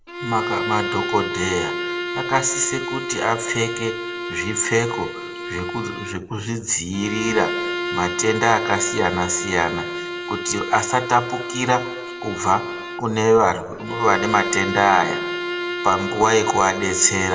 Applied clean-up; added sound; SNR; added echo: none; Bowed string instrument; 5 dB; reverberation time 0.6 s.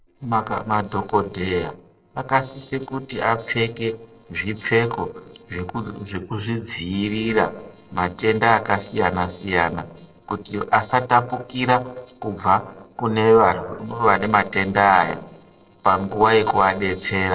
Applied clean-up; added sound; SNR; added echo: neural separator model SepFormer DNS4.